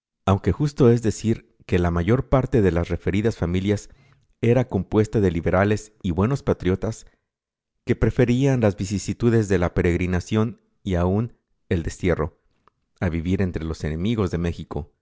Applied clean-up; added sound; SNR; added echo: none; none; none; none.